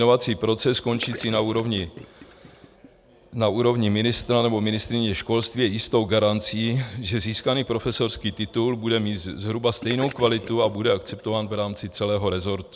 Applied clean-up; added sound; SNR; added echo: none; Gurgling / Liquid; 17 dB; none.